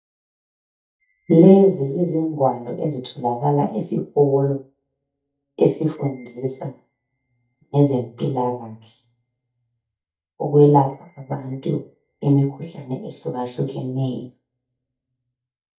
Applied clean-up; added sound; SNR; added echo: neural mask model DeepFilterNet 3.